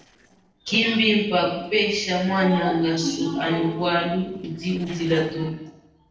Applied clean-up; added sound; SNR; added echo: neural separator model SepFormer DNS4.